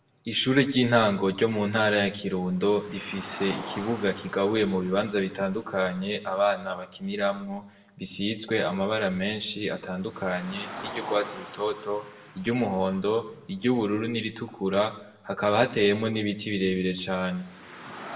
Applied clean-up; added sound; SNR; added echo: none; Car; 19 dB; reverberation time 0.6 s.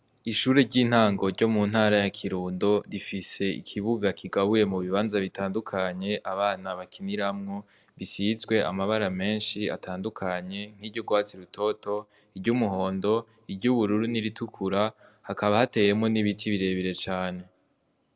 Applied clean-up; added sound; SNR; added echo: none; none; none; none.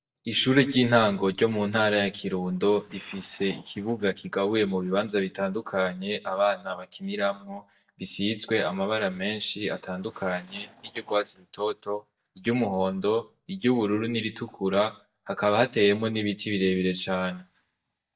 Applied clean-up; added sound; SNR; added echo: neural mask model DeepFilterNet 3.